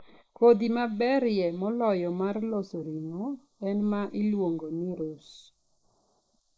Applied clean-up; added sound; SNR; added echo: neural mask model Resemble Enhance denoiser.